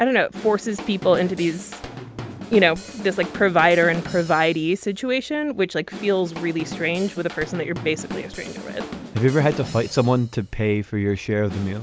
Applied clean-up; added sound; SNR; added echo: none; Drum / Drum kit; 14 dB; none.